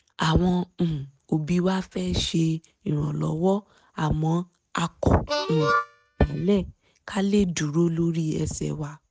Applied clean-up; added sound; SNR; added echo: neural mask model RNNoise.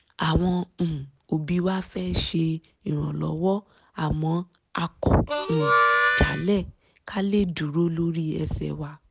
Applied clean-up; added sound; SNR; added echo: none; Harmonica; -2 dB; none.